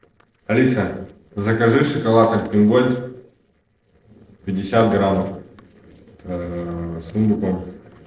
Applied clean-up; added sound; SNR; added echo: neural separator model SepFormer DNS4.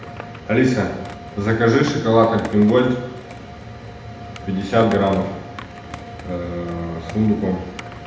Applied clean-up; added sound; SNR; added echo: none; Skateboard; 20 dB; reverberation time 0.8 s.